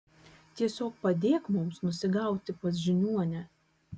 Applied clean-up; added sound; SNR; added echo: none; none; none; none.